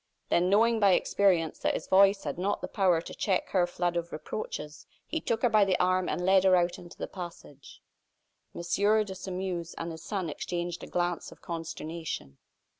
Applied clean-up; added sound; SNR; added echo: none; none; none; none.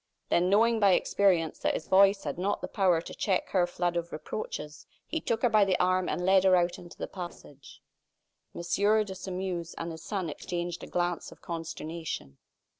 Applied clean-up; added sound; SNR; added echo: neural separator model SepFormer DNS4.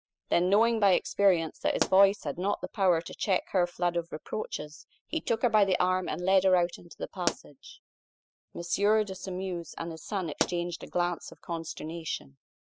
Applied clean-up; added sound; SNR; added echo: classical method spectral subtraction.